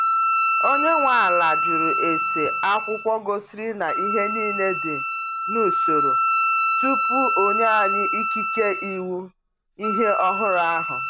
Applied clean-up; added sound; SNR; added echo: none; Wind instrument, woodwind instrument; -2 dB; none.